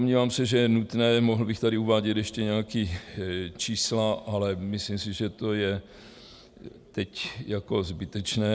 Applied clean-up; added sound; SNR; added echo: none; none; none; none.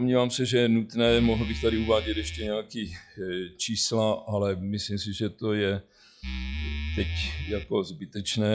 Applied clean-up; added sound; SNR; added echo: classical method log-MMSE.